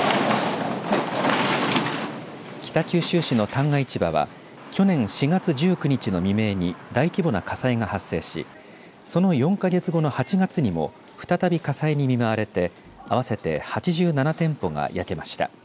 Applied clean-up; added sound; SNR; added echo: none; none; none; none.